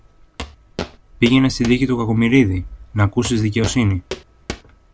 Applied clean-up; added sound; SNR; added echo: none; Walk, footsteps; 13 dB; none.